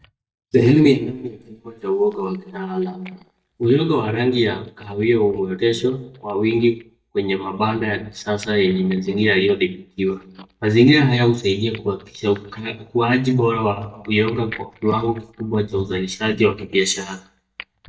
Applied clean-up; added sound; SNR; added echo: neural mask model DeepFilterNet 3.